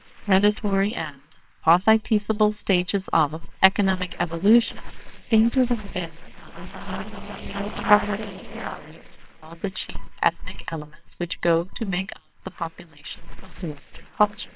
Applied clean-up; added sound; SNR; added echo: neural separator model SepFormer WHAMR!.